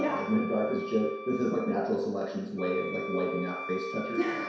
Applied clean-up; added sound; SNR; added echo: none; Wind instrument, woodwind instrument; 11 dB; reverberation time 0.7 s.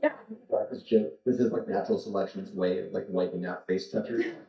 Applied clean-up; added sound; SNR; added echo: neural mask model DeepFilterNet 3.